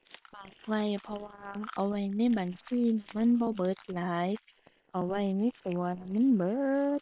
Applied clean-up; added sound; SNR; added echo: neural separator model SepFormer WHAM!.